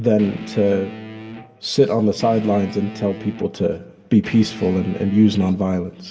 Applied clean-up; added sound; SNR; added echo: none; Guitar; 16 dB; reverberation time 1.3 s.